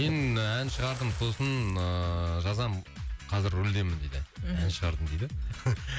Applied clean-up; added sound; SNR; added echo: none; Splash, splatter; 19 dB; none.